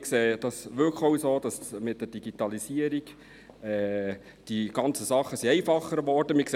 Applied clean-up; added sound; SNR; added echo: none; none; none; none.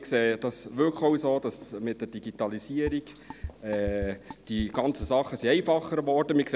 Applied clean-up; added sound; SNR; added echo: none; Drum kit; 12 dB; none.